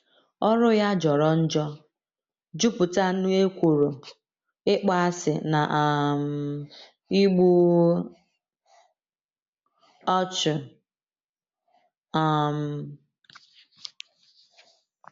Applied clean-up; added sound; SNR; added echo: none; none; none; none.